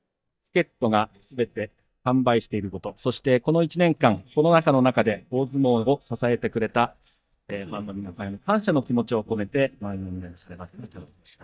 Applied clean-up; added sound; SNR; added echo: neural mask model DeepFilterNet 3.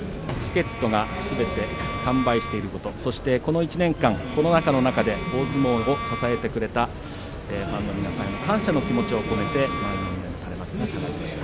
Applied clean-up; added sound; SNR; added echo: none; Bowed string instrument; 11 dB; none.